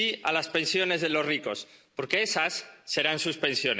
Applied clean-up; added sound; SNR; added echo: none; none; none; none.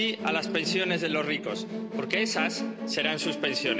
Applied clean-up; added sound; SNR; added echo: none; Musical instrument; 4 dB; none.